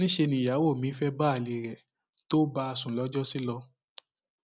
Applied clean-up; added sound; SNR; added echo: none; none; none; none.